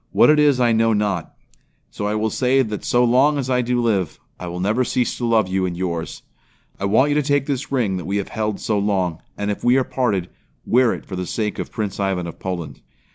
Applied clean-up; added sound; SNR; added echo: none; none; none; none.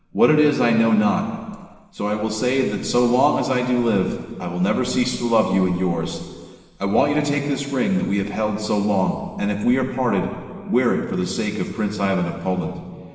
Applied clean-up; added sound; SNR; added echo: none; none; none; reverberation time 1.6 s.